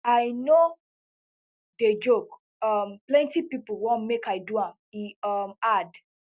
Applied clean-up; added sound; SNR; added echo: none; none; none; none.